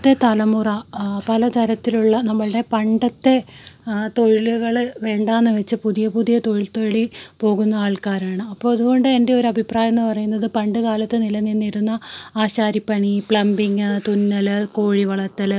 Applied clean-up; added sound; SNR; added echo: none; none; none; none.